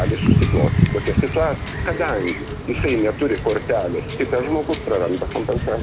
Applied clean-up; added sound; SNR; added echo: none; Wind / Ocean / Boat, Water vehicle; 0 dB; none.